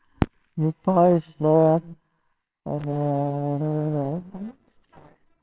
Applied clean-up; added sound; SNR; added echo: neural separator model SepFormer WHAMR!.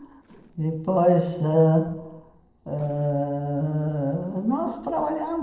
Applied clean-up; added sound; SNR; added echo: neural separator model SepFormer DNS4.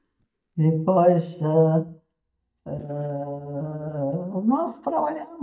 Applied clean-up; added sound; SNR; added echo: neural mask model DeepFilterNet 3.